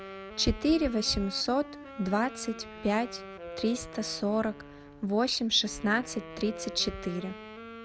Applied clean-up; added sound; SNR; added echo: none; Wind instrument, woodwind instrument; 14 dB; none.